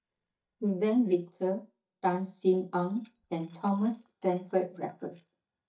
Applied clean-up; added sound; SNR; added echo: neural mask model DeepFilterNet 3.